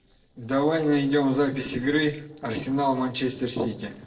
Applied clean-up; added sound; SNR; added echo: neural separator model SepFormer DNS4.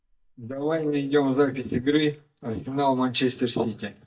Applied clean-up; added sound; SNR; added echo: neural mask model DeepFilterNet 3.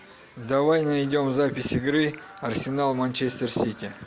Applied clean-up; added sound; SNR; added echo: none; none; none; none.